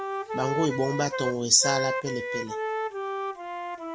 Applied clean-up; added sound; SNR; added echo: none; Wind instrument, woodwind instrument; 3 dB; none.